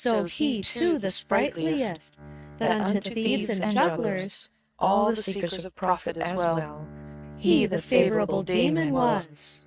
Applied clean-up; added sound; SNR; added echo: neural mask model RNNoise.